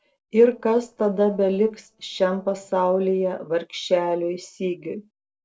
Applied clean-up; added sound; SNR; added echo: neural separator model SepFormer DNS4.